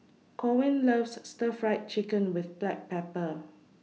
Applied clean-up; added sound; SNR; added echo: none; none; none; none.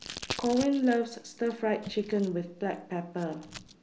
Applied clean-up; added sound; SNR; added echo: none; Packing tape, duct tape; 14 dB; none.